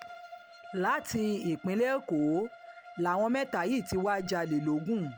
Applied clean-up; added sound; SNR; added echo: none; Bowed string instrument; 19 dB; none.